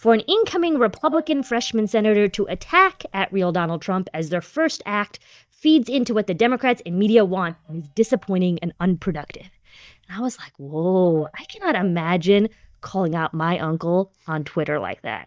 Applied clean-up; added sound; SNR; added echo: neural mask model DeepFilterNet 3.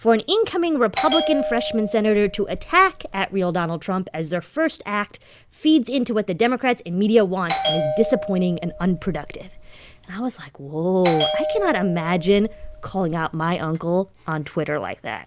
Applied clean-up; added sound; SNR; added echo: none; Bell; 5 dB; none.